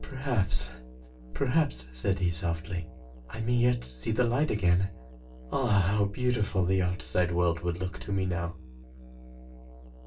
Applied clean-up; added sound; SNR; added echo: none; Musical instrument; 17 dB; reverberation time 0.2 s.